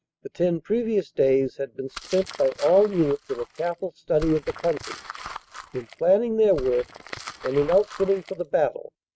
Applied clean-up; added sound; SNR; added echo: neural mask model RNNoise.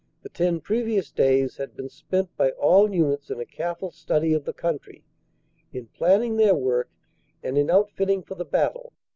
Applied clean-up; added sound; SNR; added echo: none; none; none; none.